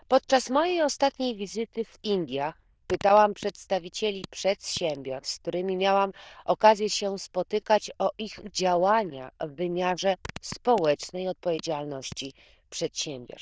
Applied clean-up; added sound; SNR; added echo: neural diffusion model UNIVERSE++.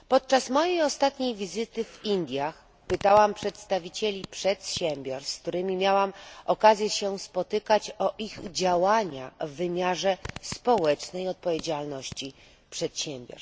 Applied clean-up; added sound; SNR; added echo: none; Fart; 19 dB; none.